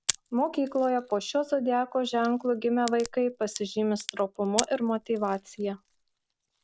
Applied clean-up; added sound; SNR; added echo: none; Crack; 12 dB; none.